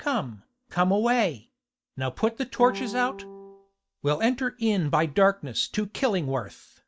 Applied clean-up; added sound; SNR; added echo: neural mask model DeepFilterNet 3.